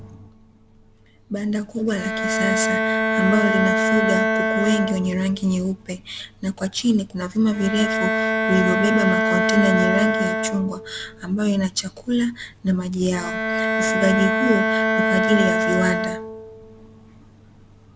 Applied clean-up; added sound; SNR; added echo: none; Bowed string instrument; 0 dB; none.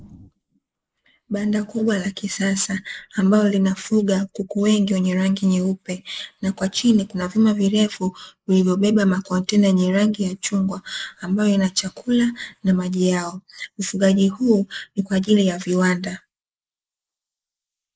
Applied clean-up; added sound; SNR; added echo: neural mask model Resemble Enhance denoiser.